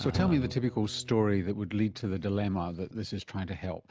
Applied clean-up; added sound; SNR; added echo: none; Bowed string instrument; 12 dB; none.